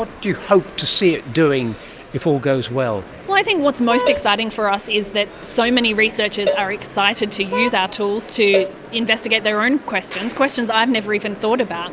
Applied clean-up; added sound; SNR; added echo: none; Cowbell + Vehicle horn, car horn, honking; 9 dB; none.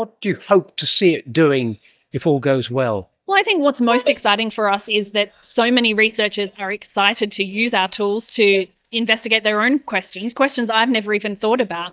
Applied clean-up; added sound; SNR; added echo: neural mask model DeepFilterNet 3.